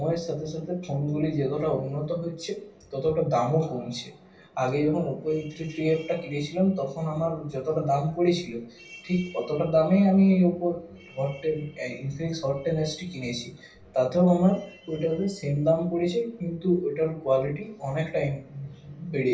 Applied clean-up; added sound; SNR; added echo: none; none; none; reverberation time 0.4 s.